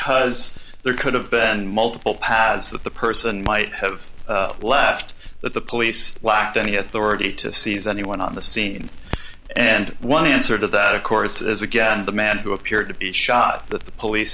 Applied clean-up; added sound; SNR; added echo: none; Crackle; 10 dB; none.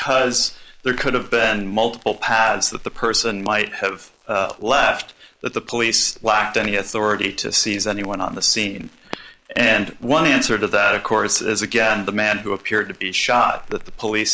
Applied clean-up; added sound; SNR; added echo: neural mask model Resemble Enhance denoiser.